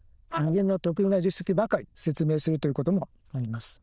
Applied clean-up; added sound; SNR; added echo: neural diffusion model UNIVERSE++.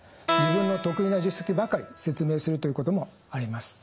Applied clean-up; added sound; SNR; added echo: none; Keyboard (musical); 6 dB; none.